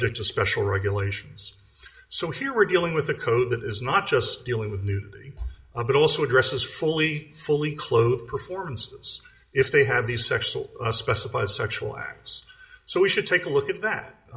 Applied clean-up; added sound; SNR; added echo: none; none; none; reverberation time 0.7 s.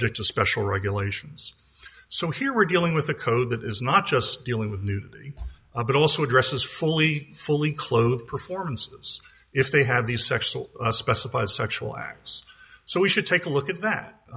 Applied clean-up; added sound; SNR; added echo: none; none; none; none.